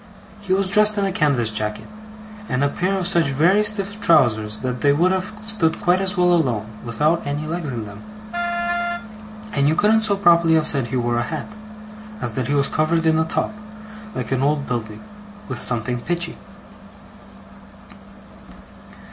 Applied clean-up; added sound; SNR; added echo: none; Wind instrument, woodwind instrument; 4 dB; none.